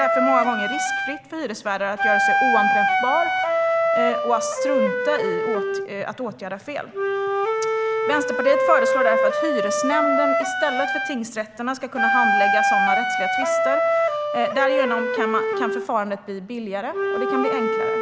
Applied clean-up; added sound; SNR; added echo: none; Wind instrument, woodwind instrument; -4 dB; none.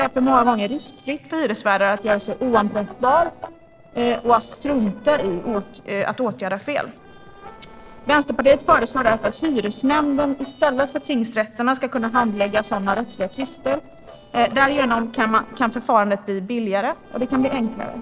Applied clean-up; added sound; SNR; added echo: neural separator model SepFormer DNS4.